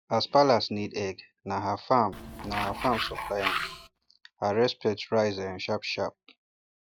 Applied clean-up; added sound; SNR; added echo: classical method log-MMSE.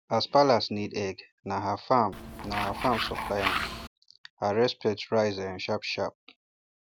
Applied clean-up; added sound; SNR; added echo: none; Tools; 4 dB; none.